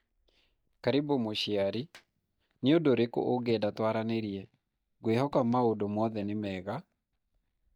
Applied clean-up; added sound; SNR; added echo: neural mask model DeepFilterNet 3.